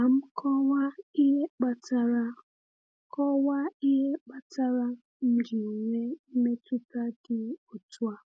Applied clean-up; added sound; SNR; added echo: none; none; none; none.